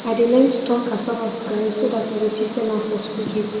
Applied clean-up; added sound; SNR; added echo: none; Cricket; 1 dB; reverberation time 1.5 s.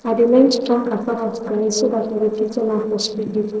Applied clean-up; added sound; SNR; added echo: neural separator model SepFormer DNS4.